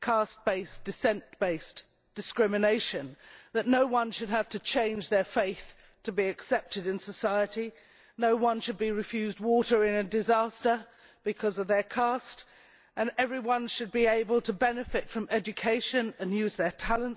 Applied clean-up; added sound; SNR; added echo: none; none; none; none.